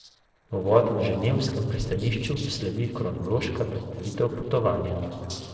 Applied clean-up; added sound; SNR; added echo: neural separator model SepFormer DNS4.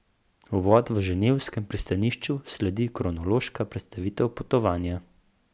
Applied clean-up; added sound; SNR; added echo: none; none; none; none.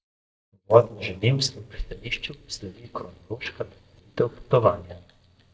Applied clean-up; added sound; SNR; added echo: neural mask model DeepFilterNet 3.